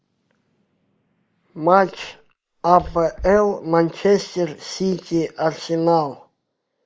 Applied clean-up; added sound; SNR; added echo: neural mask model Resemble Enhance denoiser.